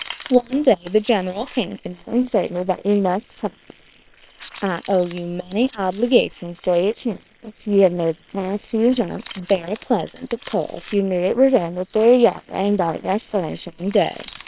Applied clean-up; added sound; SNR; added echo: neural separator model SepFormer WHAM!.